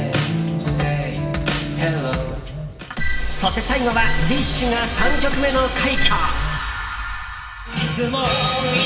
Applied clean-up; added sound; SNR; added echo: none; Telephone; 16 dB; reverberation time 2.9 s.